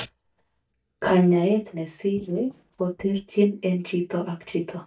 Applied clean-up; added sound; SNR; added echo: neural mask model DeepFilterNet 3.